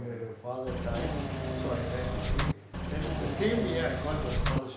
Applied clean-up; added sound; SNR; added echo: none; Engine / Mechanisms; -4 dB; none.